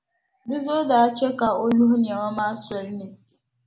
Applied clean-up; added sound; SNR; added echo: none; none; none; none.